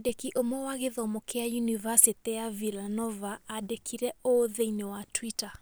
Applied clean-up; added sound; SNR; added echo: none; none; none; none.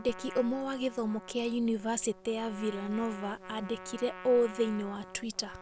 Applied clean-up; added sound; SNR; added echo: none; Trumpet; 17 dB; none.